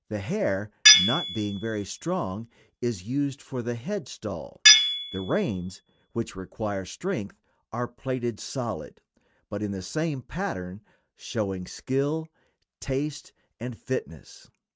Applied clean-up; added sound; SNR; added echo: neural mask model RNNoise.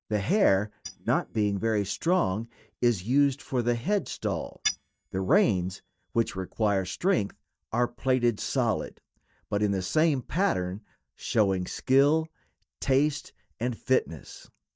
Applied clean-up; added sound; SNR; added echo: neural mask model DeepFilterNet 3.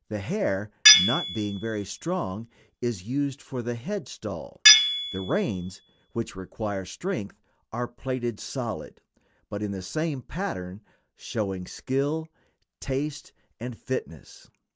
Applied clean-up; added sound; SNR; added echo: none; Tools; -4 dB; none.